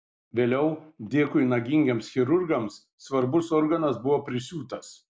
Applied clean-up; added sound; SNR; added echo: none; none; none; none.